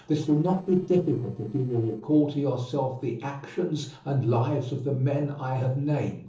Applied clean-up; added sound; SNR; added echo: neural separator model SepFormer DNS4.